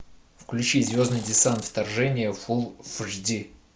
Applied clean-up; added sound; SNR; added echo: none; Insect; 16 dB; none.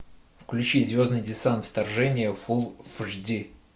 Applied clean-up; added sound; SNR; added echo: none; none; none; none.